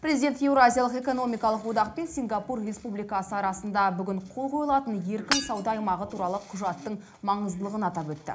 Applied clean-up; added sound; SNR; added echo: none; Shatter / Hammer; 6 dB; reverberation time 0.4 s.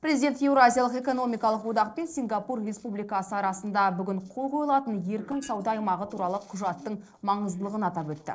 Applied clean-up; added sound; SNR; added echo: neural separator model SepFormer DNS4.